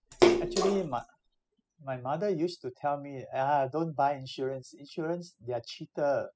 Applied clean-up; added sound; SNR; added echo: classical method spectral subtraction.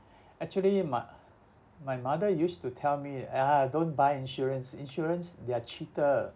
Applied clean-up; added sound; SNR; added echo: none; none; none; none.